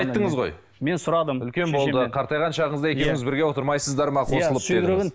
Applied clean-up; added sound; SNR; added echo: none; Whoosh, swoosh, swish; 12 dB; none.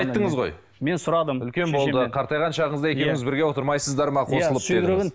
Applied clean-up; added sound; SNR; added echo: none; none; none; none.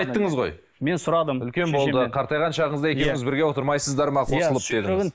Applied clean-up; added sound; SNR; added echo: neural mask model Resemble Enhance denoiser.